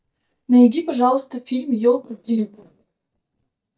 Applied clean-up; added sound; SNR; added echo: neural mask model DeepFilterNet 3.